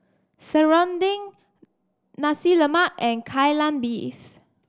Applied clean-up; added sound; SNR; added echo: none; none; none; none.